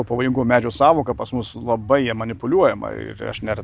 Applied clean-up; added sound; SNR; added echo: none; none; none; none.